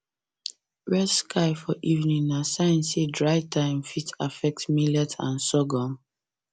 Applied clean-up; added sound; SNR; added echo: none; none; none; none.